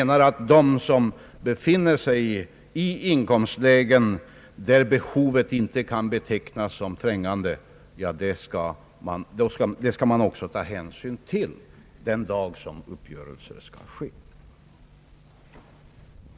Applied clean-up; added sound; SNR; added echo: none; none; none; none.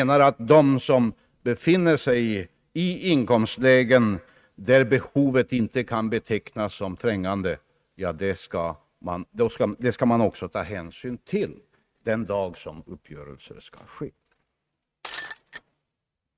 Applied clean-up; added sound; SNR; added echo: neural mask model RNNoise.